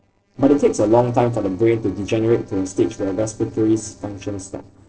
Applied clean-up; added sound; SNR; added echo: neural separator model SepFormer DNS4.